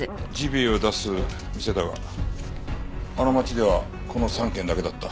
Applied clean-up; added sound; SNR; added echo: none; Fart; 18 dB; none.